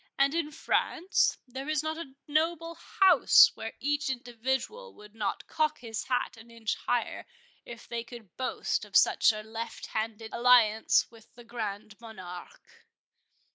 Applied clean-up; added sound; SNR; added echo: neural mask model Resemble Enhance denoiser.